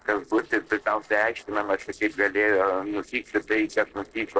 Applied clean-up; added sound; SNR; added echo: neural separator model SepFormer DNS4.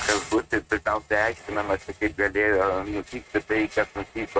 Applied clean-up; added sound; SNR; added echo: neural mask model RNNoise.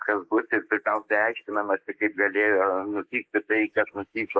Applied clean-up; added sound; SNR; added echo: neural mask model Resemble Enhance denoiser.